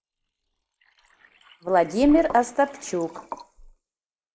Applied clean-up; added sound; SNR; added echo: neural mask model Resemble Enhance denoiser.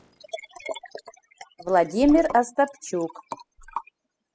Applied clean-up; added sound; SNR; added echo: classical method spectral subtraction.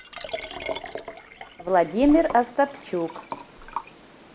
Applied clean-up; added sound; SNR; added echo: none; Liquid; 11 dB; none.